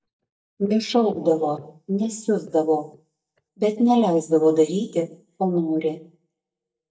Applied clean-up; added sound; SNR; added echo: neural mask model DeepFilterNet 3.